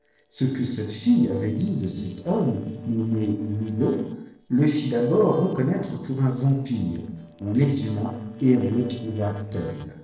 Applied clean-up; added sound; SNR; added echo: neural separator model SepFormer DNS4.